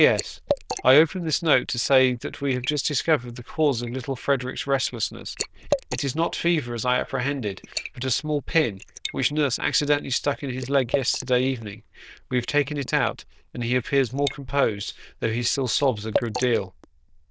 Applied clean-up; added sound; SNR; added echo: neural diffusion model UNIVERSE++.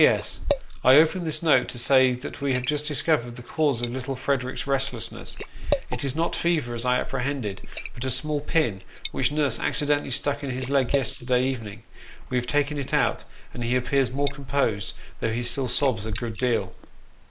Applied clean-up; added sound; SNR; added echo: neural mask model Resemble Enhance denoiser.